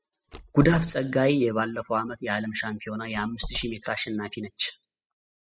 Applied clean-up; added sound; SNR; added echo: classical method spectral subtraction.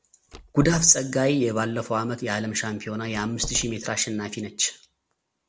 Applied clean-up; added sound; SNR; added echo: none; Door; 14 dB; none.